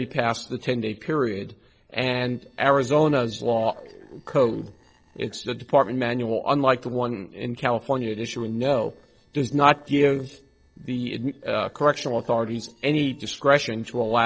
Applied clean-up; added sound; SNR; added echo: neural separator model SepFormer DNS4.